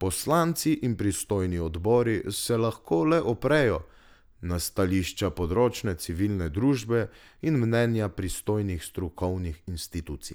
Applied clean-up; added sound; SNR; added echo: none; none; none; none.